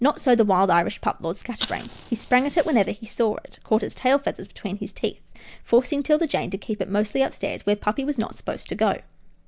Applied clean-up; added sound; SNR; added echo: none; Fire; 10 dB; none.